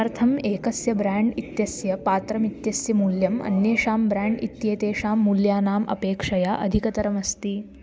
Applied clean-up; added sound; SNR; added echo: none; none; none; none.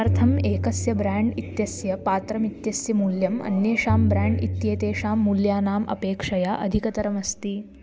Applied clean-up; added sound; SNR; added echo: none; Tabla; 4 dB; none.